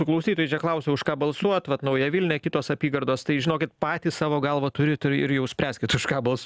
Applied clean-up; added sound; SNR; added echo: none; none; none; none.